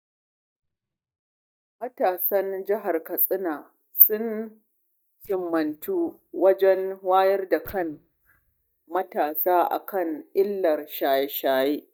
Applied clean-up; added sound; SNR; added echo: neural mask model DeepFilterNet 3.